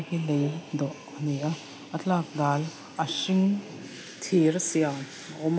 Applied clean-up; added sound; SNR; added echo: none; none; none; none.